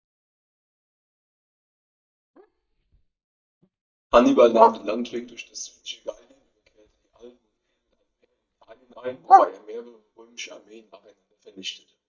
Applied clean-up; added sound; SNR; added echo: neural mask model DeepFilterNet 3.